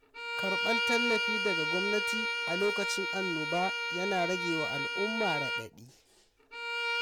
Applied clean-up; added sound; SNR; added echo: none; Bowed string instrument; -2 dB; none.